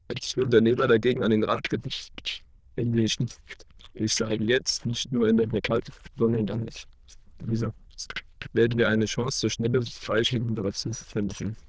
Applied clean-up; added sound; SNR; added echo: neural diffusion model UNIVERSE++.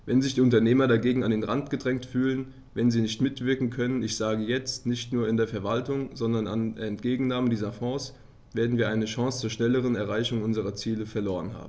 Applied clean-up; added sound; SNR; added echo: none; none; none; none.